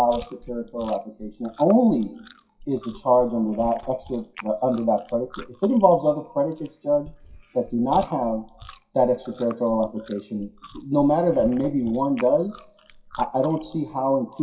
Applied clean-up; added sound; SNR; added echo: classical method WPE with log-MMSE.